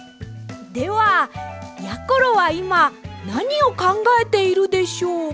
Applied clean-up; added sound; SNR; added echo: none; none; none; none.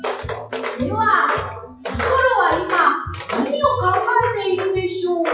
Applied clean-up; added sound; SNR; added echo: classical method WPE with log-MMSE.